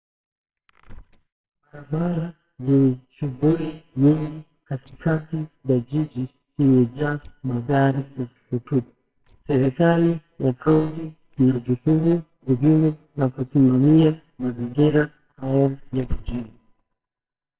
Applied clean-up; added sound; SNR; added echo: neural separator model SepFormer WHAMR!.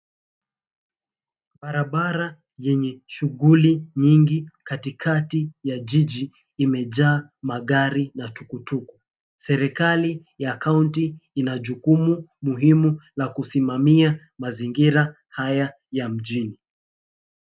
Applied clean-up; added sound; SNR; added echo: none; none; none; none.